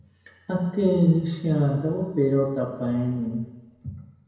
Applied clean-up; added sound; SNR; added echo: none; none; none; reverberation time 1.0 s.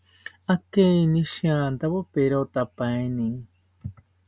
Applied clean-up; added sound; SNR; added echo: none; none; none; none.